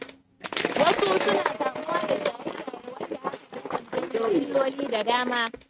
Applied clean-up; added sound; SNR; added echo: neural mask model RNNoise.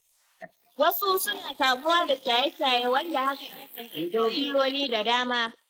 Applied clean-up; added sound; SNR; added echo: neural mask model Resemble Enhance denoiser.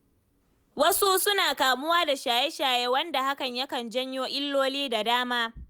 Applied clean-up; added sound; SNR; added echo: none; none; none; none.